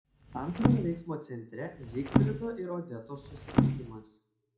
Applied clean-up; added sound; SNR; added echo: none; Percussion; -5 dB; reverberation time 0.4 s.